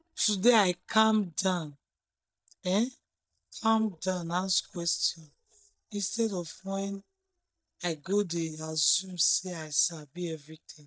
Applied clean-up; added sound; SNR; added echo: neural mask model DeepFilterNet 3.